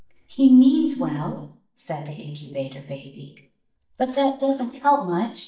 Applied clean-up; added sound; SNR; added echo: neural mask model DeepFilterNet 3.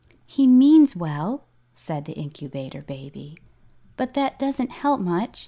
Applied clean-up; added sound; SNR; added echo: none; none; none; none.